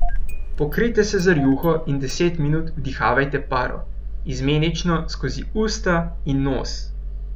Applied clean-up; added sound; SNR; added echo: none; Engine starting; 3 dB; none.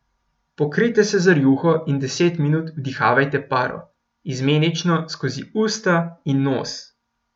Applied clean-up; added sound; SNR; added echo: none; none; none; none.